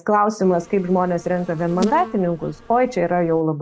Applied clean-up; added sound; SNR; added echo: none; Insect; 14 dB; none.